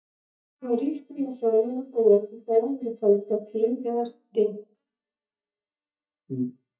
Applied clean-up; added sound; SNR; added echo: neural mask model DeepFilterNet 3.